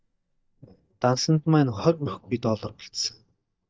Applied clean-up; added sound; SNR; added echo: neural mask model DeepFilterNet 3.